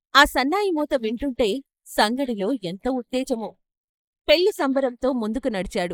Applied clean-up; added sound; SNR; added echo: neural mask model Resemble Enhance denoiser.